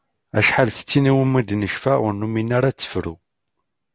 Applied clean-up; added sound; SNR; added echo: none; none; none; none.